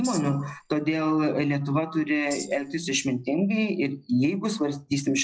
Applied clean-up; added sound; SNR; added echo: classical method log-MMSE.